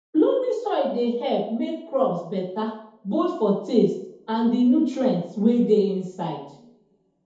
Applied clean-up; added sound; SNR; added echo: none; none; none; reverberation time 0.8 s.